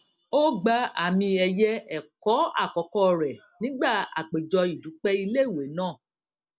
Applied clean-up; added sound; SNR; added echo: none; none; none; none.